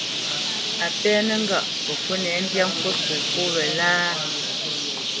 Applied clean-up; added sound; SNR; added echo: none; Bird; -1 dB; none.